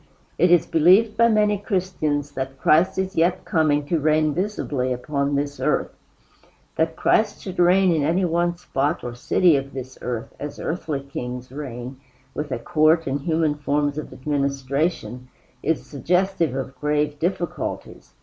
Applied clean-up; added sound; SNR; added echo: none; none; none; none.